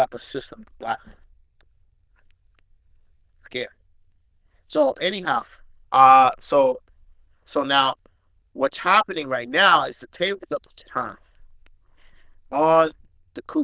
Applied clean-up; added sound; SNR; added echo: neural diffusion model UNIVERSE++.